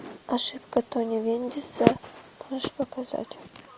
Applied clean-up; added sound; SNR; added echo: none; none; none; none.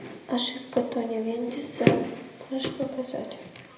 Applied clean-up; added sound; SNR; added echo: none; none; none; reverberation time 0.8 s.